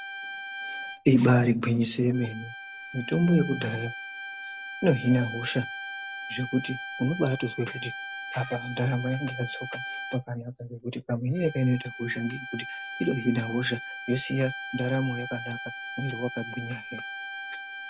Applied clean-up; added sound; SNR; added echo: none; Bowed string instrument; 10 dB; none.